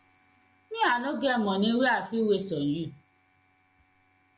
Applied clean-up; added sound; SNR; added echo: none; none; none; none.